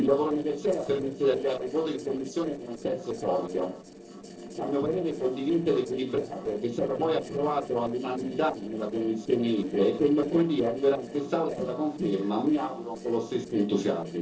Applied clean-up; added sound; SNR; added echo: neural separator model SepFormer DNS4.